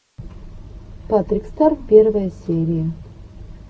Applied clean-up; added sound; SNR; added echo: none; none; none; none.